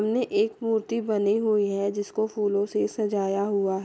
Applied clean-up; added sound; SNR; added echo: none; none; none; none.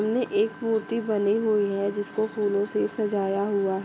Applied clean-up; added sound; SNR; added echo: none; Engine; 18 dB; none.